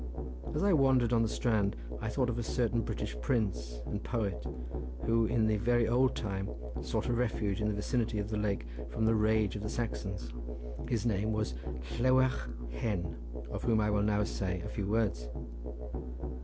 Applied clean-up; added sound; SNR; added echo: none; Musical instrument; 4 dB; none.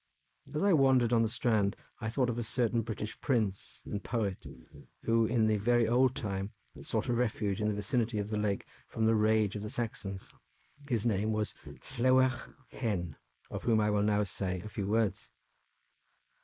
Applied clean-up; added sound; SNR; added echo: neural mask model Resemble Enhance denoiser.